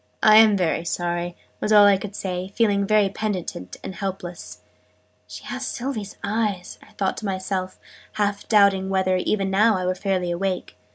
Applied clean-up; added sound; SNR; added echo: none; none; none; none.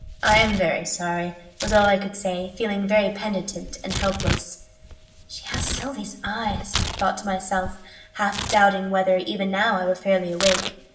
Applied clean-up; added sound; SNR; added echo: none; Tearing; 8 dB; reverberation time 0.7 s.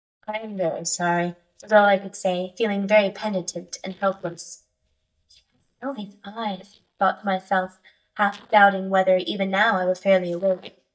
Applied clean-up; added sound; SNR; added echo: neural mask model DeepFilterNet 3.